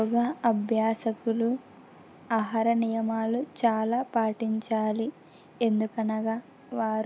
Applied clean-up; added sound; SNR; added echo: none; none; none; none.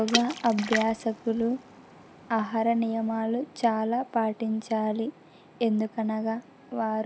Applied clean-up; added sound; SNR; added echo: none; Water / Splash, splatter; 9 dB; none.